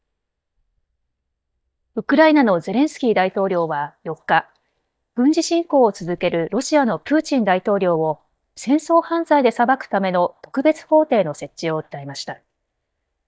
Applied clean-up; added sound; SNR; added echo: neural mask model DeepFilterNet 3.